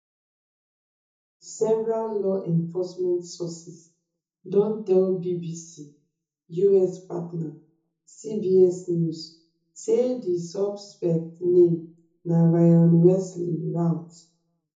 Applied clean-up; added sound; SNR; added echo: none; none; none; reverberation time 0.5 s.